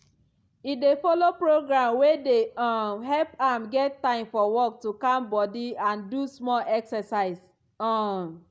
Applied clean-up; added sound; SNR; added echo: none; none; none; none.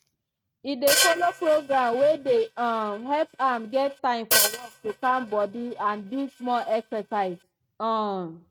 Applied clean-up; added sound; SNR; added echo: neural mask model RNNoise.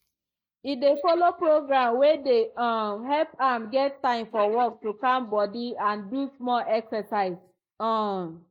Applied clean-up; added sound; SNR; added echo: neural mask model Resemble Enhance denoiser.